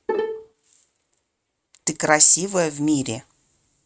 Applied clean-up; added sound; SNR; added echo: neural mask model RNNoise.